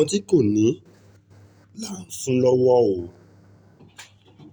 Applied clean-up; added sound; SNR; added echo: none; none; none; none.